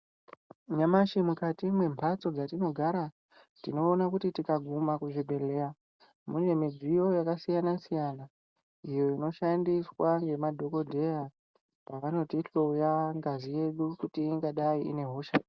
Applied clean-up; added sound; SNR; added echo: none; none; none; none.